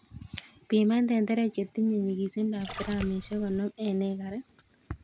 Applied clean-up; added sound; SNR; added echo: none; Splash, splatter; 11 dB; none.